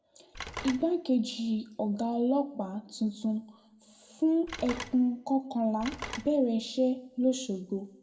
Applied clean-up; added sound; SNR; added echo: none; Telephone; 13 dB; reverberation time 0.6 s.